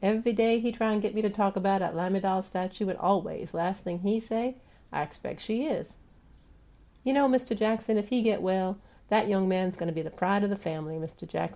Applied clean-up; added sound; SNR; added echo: none; none; none; none.